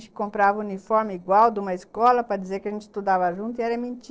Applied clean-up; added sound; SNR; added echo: neural separator model SepFormer DNS4.